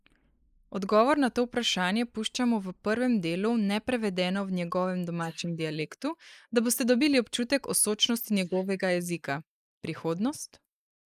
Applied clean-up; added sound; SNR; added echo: neural mask model Resemble Enhance denoiser.